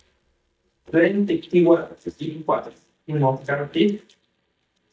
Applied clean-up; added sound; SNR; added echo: neural mask model DeepFilterNet 3.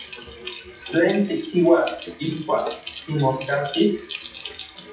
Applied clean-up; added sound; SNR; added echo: classical method WPE with log-MMSE.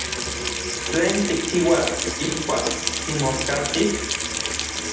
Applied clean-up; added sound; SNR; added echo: none; Sink (filling or washing) / Water tap, faucet; 1 dB; reverberation time 0.9 s.